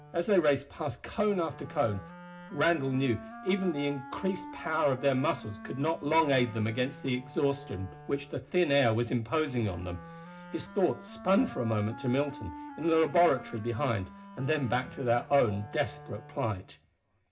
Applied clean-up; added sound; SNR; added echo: none; Wind instrument, woodwind instrument; 17 dB; reverberation time 0.4 s.